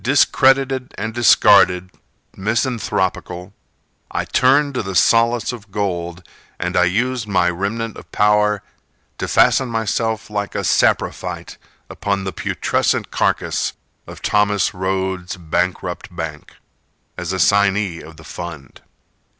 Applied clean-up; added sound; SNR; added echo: none; none; none; none.